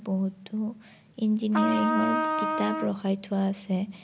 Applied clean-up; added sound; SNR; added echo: none; Trumpet; 1 dB; none.